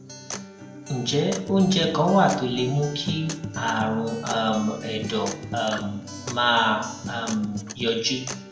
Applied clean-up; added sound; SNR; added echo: none; Acoustic guitar; 10 dB; reverberation time 0.6 s.